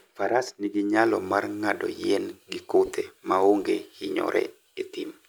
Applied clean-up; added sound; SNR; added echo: none; none; none; none.